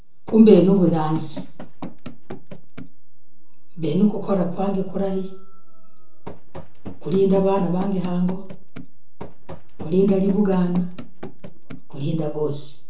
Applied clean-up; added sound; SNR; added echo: none; Run; 17 dB; reverberation time 0.6 s.